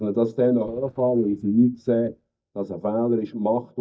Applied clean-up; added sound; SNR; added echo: neural mask model DeepFilterNet 3.